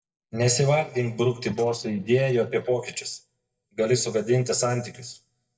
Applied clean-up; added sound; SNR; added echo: neural mask model DeepFilterNet 3.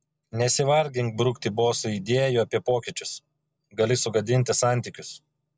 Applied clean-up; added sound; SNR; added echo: none; none; none; none.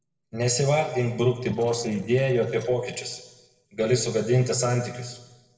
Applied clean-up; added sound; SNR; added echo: neural separator model SepFormer DNS4.